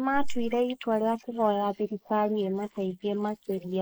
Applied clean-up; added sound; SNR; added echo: neural mask model Resemble Enhance denoiser.